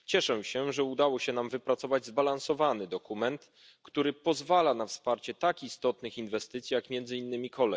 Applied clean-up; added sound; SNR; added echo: none; none; none; none.